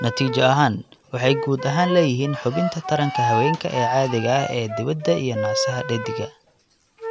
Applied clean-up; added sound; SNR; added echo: none; Wind instrument, woodwind instrument; 6 dB; none.